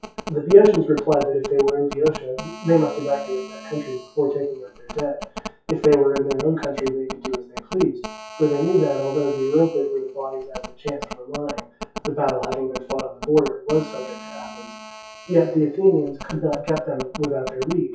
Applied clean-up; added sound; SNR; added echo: classical method WPE with log-MMSE.